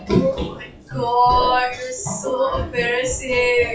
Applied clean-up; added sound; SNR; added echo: classical method WPE with log-MMSE.